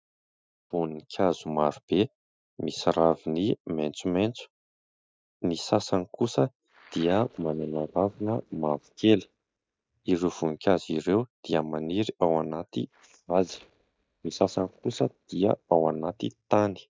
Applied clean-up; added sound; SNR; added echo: neural mask model DeepFilterNet 3.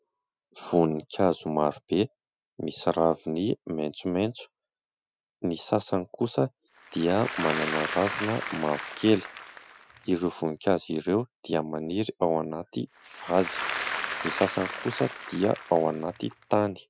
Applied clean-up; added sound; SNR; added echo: none; Applause / Crowd; 7 dB; none.